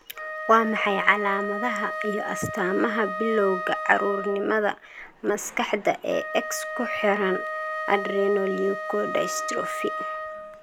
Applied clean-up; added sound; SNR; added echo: none; Wind instrument, woodwind instrument; 6 dB; none.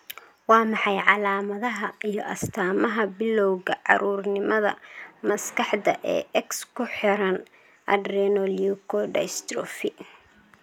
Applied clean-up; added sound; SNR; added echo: none; none; none; none.